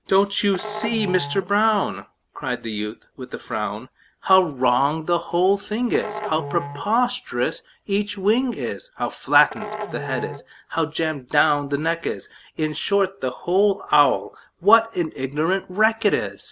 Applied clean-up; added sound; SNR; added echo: none; Musical instrument; 13 dB; none.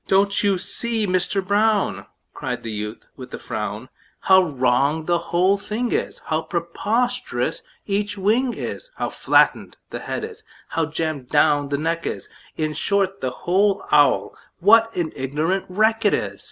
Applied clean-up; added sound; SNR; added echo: none; none; none; none.